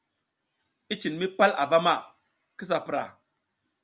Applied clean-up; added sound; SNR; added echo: none; none; none; none.